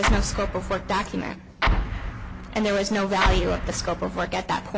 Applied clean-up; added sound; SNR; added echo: none; Explosion; 1 dB; none.